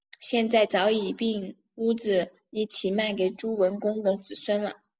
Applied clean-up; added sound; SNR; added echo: none; none; none; none.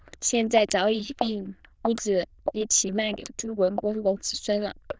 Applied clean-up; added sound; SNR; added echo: neural diffusion model UNIVERSE++.